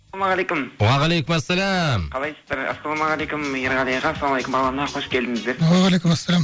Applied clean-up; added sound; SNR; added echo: none; none; none; none.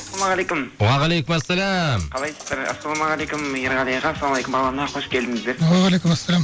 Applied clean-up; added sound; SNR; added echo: none; Coin (dropping); 19 dB; none.